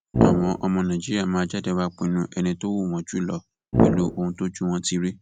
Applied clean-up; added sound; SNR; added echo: none; Brass instrument; -3 dB; none.